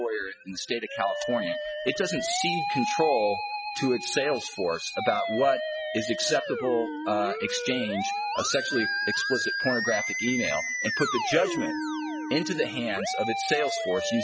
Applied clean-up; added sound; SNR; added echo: classical method spectral subtraction.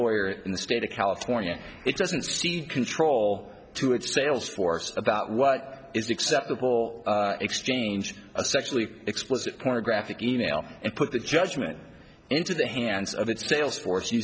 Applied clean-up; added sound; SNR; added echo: none; none; none; none.